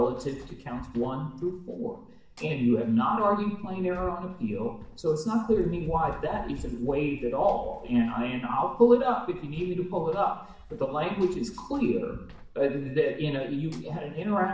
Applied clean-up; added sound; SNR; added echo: none; Run; 18 dB; reverberation time 0.8 s.